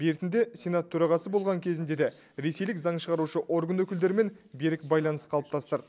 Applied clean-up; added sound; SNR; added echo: none; none; none; none.